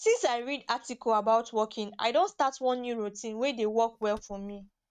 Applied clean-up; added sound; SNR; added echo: neural mask model RNNoise.